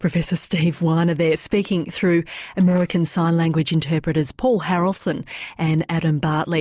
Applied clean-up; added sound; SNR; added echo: neural separator model SepFormer DNS4.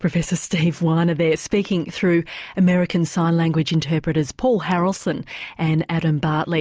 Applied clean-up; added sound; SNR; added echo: none; none; none; none.